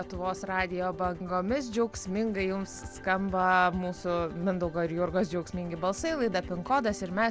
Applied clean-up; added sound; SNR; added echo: none; none; none; none.